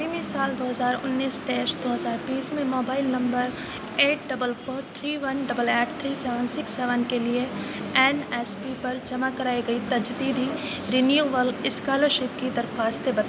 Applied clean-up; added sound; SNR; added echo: none; none; none; none.